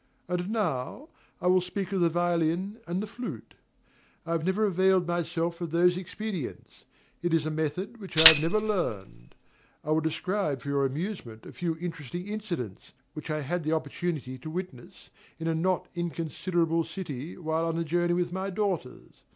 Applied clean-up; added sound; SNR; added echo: none; Tambourine; -2 dB; none.